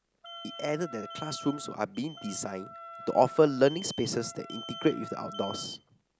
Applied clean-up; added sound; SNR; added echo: none; Alarm + Wind instrument, woodwind instrument; 14 dB; none.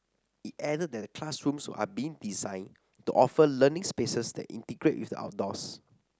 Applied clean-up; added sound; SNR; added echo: none; none; none; none.